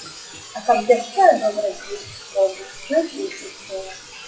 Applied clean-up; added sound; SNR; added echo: classical method WPE with log-MMSE.